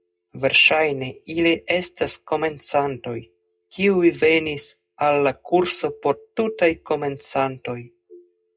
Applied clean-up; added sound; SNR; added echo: classical method WPE with log-MMSE.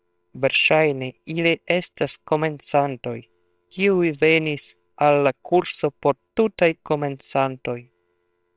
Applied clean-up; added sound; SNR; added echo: neural separator model SepFormer WHAMR!.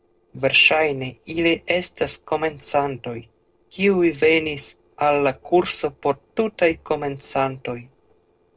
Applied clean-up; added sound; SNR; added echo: neural separator model SepFormer DNS4.